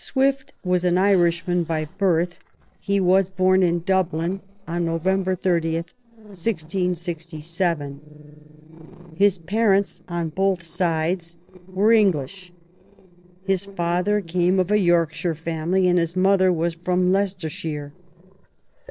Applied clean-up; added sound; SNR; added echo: neural separator model SepFormer DNS4.